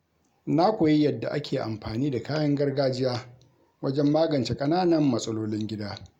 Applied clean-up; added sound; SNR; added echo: none; none; none; none.